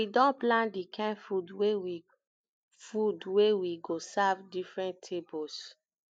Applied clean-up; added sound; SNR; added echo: neural mask model DeepFilterNet 3.